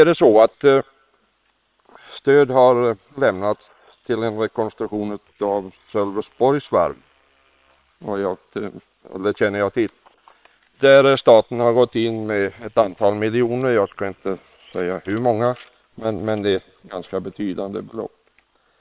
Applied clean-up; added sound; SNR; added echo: neural separator model SepFormer WHAM!.